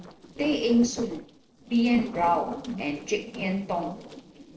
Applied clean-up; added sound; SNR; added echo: neural separator model SepFormer DNS4.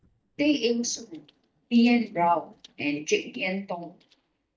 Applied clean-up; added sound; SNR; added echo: neural mask model DeepFilterNet 3.